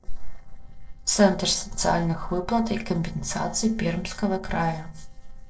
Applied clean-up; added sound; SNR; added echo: neural separator model SepFormer DNS4.